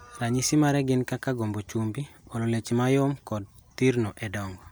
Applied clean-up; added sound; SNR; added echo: none; none; none; none.